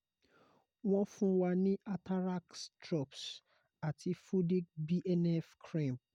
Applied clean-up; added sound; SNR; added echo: none; none; none; none.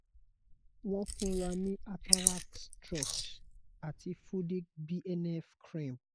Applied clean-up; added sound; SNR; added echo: neural mask model Resemble Enhance denoiser.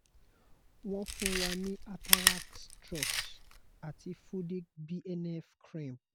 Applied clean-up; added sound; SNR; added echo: none; Chewing, mastication; -5 dB; none.